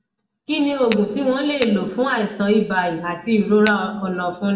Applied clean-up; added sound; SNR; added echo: none; Tap / Glass; 15 dB; reverberation time 0.7 s.